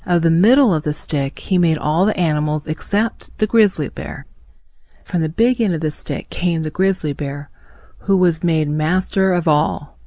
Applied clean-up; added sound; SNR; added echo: none; none; none; none.